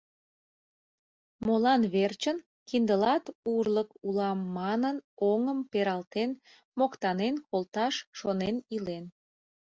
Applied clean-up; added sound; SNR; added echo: none; none; none; none.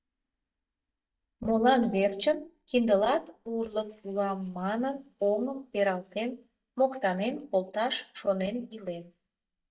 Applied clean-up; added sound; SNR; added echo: neural mask model DeepFilterNet 3.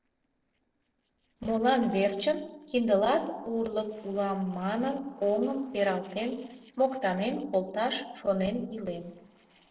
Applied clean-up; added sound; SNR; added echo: neural separator model SepFormer DNS4.